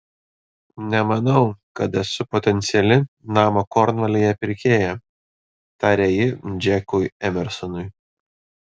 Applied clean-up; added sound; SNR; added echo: none; none; none; none.